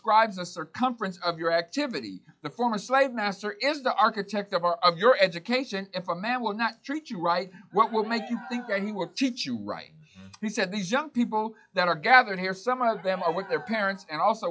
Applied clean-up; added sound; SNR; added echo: classical method log-MMSE.